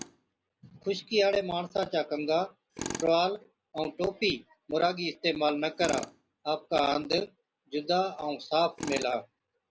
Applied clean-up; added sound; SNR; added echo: none; Tools; 15 dB; none.